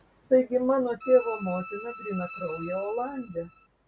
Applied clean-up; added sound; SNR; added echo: none; Bowed string instrument; 14 dB; none.